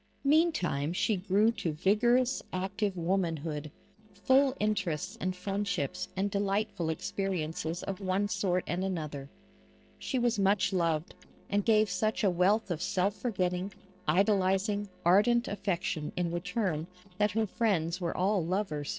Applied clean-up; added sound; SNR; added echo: neural separator model SepFormer DNS4.